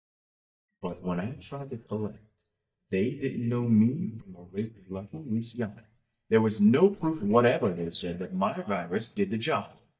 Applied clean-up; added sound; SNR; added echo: neural mask model DeepFilterNet 3.